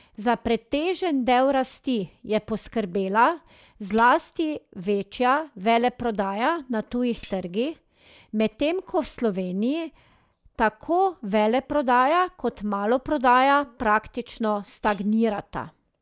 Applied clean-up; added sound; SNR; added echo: none; Tambourine; 4 dB; none.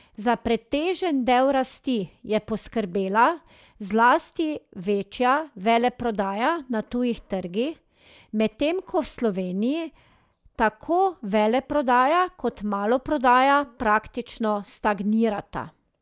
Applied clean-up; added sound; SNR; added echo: none; none; none; none.